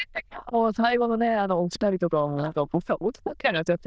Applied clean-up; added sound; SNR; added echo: neural diffusion model UNIVERSE++.